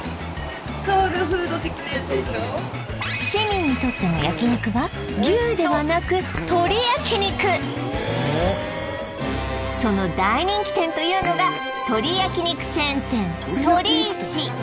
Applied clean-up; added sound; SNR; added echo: none; Fart; 12 dB; none.